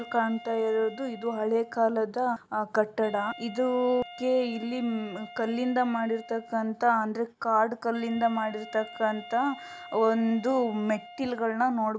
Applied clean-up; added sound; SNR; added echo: none; Wind instrument, woodwind instrument; 19 dB; none.